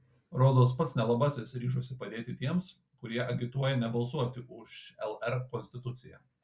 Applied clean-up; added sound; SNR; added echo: none; none; none; none.